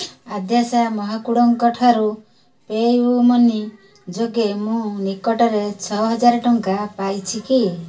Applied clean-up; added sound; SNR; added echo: none; none; none; reverberation time 0.2 s.